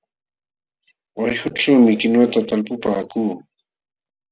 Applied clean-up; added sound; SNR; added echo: none; none; none; none.